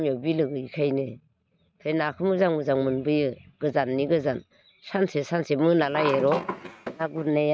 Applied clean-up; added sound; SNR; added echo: neural mask model RNNoise.